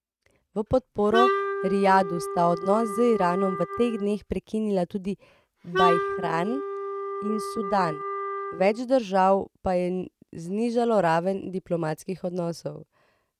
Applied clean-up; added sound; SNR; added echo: neural mask model RNNoise.